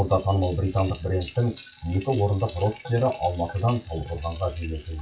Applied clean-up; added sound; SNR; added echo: classical method WPE with log-MMSE.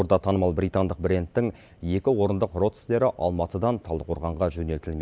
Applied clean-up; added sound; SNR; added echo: none; none; none; none.